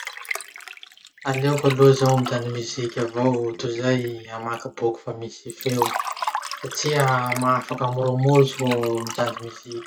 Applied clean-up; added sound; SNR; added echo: none; Liquid; 11 dB; none.